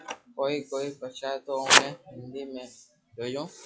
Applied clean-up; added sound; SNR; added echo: classical method log-MMSE.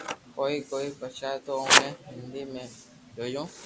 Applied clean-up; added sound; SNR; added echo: none; Scissors; -3 dB; none.